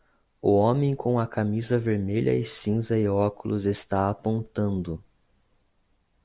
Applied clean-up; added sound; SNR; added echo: none; none; none; none.